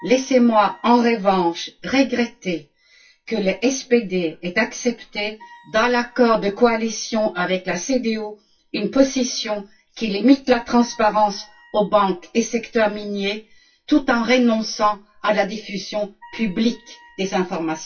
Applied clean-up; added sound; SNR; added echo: classical method WPE with log-MMSE.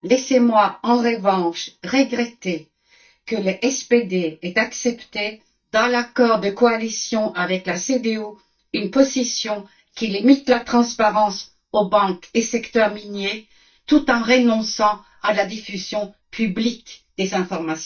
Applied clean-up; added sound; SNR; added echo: neural mask model DeepFilterNet 3.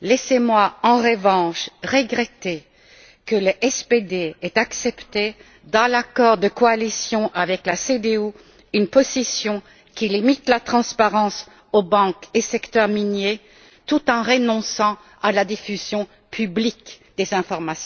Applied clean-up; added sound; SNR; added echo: none; none; none; none.